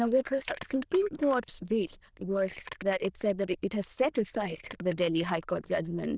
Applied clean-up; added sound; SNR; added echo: neural diffusion model UNIVERSE++.